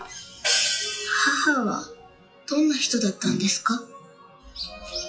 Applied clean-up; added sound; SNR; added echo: classical method WPE with log-MMSE.